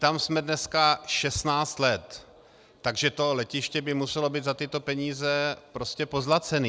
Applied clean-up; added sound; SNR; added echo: none; none; none; none.